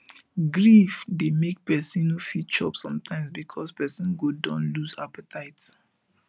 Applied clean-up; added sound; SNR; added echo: none; none; none; none.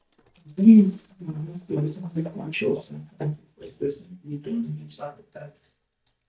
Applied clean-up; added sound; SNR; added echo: neural mask model DeepFilterNet 3.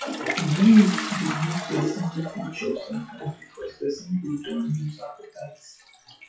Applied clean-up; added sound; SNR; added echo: classical method WPE with log-MMSE.